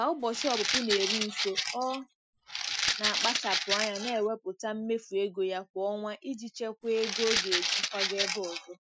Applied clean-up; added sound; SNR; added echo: classical method Wiener filter.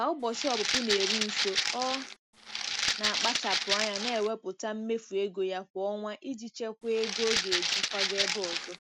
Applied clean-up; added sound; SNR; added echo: none; Rattle (instrument); -2 dB; none.